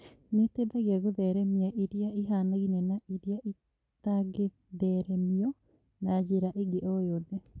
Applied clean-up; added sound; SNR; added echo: none; none; none; none.